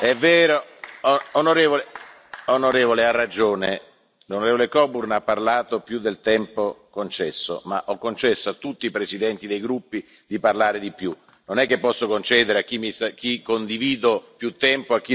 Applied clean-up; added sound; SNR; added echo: none; none; none; none.